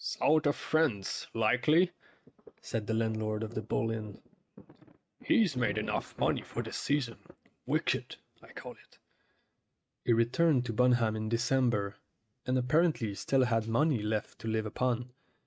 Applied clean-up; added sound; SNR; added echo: neural mask model RNNoise.